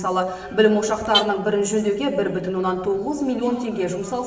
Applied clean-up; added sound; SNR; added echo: none; Alarm / Car; 12 dB; reverberation time 1.0 s.